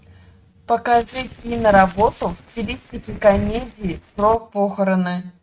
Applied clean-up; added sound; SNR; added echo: neural mask model RNNoise.